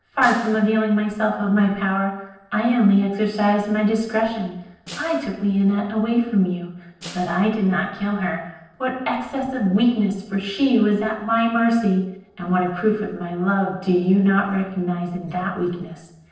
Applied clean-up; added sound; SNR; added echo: neural separator model SepFormer DNS4.